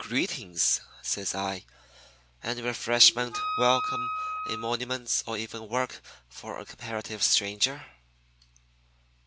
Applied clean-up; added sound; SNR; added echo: none; Wind instrument, woodwind instrument; 3 dB; none.